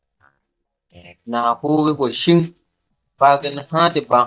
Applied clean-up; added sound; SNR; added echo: neural mask model DeepFilterNet 3.